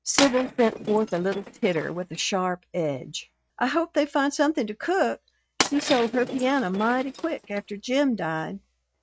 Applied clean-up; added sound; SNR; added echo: neural mask model RNNoise.